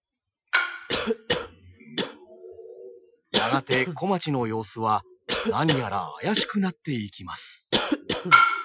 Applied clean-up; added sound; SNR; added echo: classical method Wiener filter.